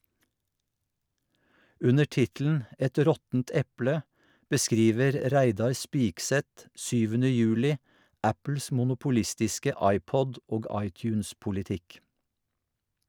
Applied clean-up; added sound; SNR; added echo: none; none; none; none.